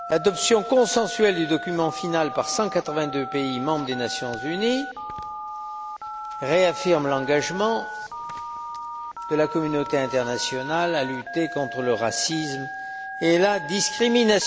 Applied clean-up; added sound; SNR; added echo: none; Telephone; 10 dB; none.